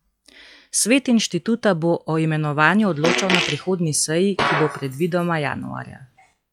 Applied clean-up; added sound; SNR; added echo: classical method log-MMSE.